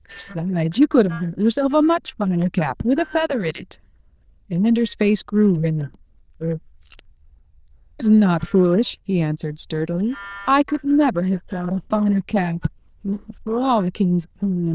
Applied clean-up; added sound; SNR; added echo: neural diffusion model UNIVERSE++.